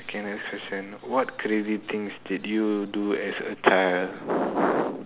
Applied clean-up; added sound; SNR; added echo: none; none; none; none.